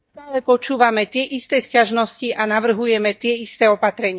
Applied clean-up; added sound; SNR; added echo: neural mask model DeepFilterNet 3.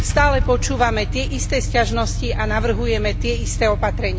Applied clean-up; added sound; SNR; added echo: none; Engine starting / Car; 1 dB; none.